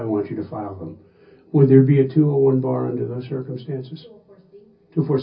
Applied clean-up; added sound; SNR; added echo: none; none; none; reverberation time 0.3 s.